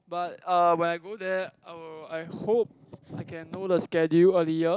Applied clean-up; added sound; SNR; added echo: none; none; none; none.